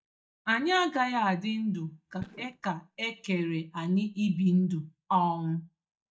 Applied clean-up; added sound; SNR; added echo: neural mask model DeepFilterNet 3.